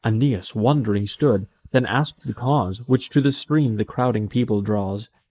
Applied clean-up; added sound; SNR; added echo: neural mask model Resemble Enhance denoiser.